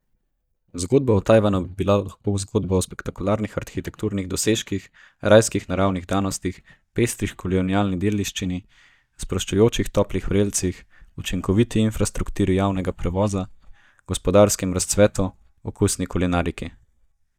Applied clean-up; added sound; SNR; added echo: neural mask model DeepFilterNet 3.